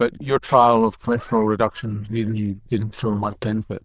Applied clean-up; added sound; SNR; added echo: neural diffusion model UNIVERSE++.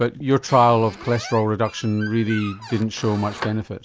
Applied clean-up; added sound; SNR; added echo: none; Squeak; 15 dB; none.